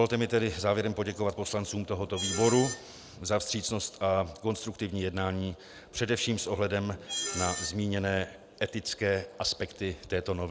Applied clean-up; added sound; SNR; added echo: none; Screech; 12 dB; none.